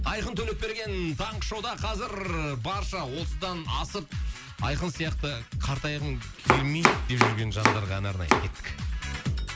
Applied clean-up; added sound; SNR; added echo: none; Domestic sounds, home sounds; -4 dB; none.